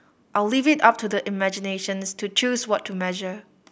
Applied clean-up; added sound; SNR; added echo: none; none; none; none.